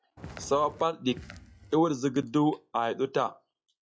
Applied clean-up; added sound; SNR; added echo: classical method log-MMSE.